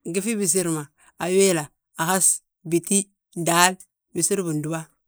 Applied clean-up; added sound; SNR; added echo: neural mask model Resemble Enhance denoiser.